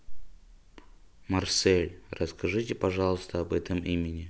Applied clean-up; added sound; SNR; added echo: none; none; none; none.